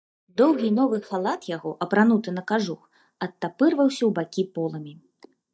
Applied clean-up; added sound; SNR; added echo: neural mask model DeepFilterNet 3.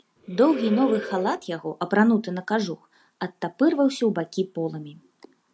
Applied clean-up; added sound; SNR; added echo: none; Animal; 10 dB; none.